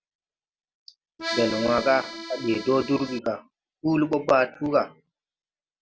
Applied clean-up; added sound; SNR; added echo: none; Accordion; 8 dB; none.